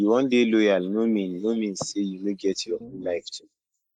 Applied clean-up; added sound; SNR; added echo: neural mask model Resemble Enhance denoiser.